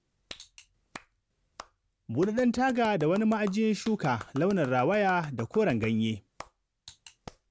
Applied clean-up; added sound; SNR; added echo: none; Clapping; 20 dB; none.